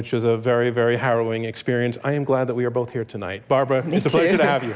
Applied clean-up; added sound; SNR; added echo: none; none; none; none.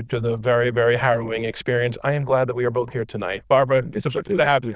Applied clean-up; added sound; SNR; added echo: neural diffusion model UNIVERSE++.